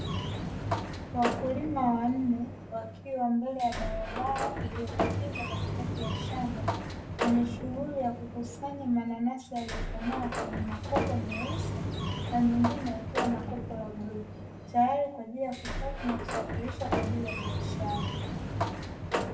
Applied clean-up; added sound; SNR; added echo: none; Sliding door; 1 dB; reverberation time 0.2 s.